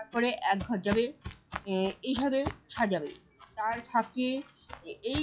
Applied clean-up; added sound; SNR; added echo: classical method log-MMSE.